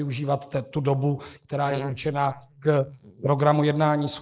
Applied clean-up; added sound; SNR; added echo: neural mask model Resemble Enhance denoiser.